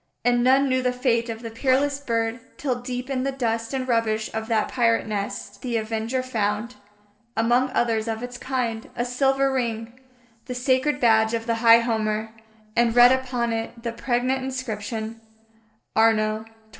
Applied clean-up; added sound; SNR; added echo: neural separator model SepFormer DNS4.